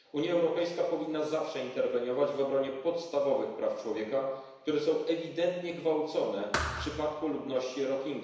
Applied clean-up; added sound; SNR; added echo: none; Thump, thud; 6 dB; reverberation time 1.0 s.